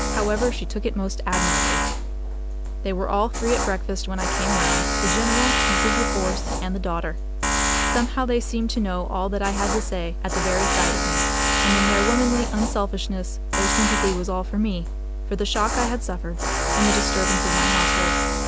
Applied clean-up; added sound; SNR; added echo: none; Tools; -3 dB; none.